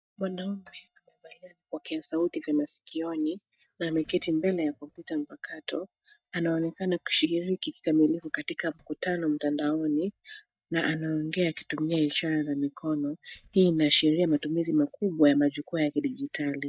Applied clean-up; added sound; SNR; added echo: neural mask model DeepFilterNet 3.